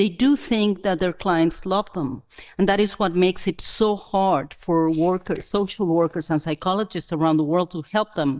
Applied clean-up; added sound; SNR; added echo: neural mask model DeepFilterNet 3.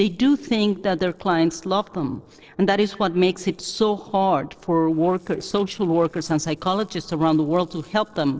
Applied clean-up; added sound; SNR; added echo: neural separator model SepFormer DNS4.